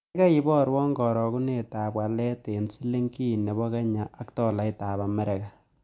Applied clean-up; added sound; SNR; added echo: none; none; none; none.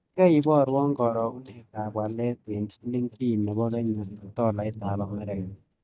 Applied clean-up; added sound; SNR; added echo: neural mask model DeepFilterNet 3.